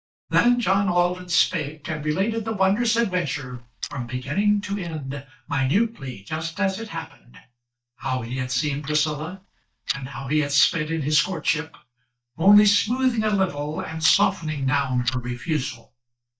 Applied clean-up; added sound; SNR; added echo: neural mask model DeepFilterNet 3.